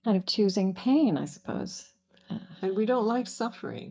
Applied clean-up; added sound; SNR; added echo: neural mask model DeepFilterNet 3.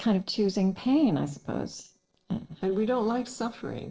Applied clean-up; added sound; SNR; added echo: neural separator model SepFormer DNS4.